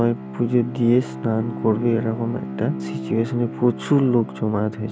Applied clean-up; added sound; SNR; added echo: none; Bowed string instrument; 10 dB; none.